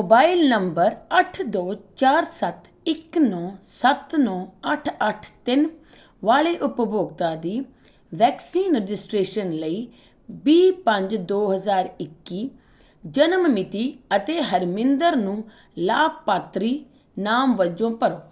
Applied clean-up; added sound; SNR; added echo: none; none; none; none.